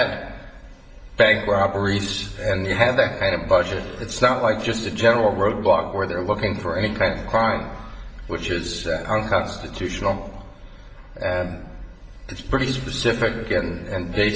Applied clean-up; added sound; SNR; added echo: none; none; none; reverberation time 1.1 s.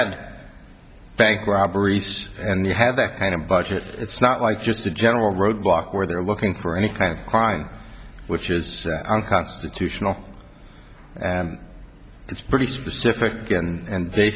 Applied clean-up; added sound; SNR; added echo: none; none; none; none.